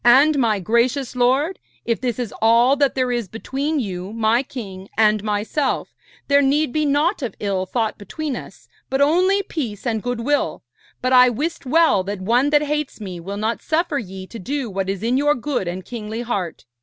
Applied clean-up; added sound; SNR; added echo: none; none; none; none.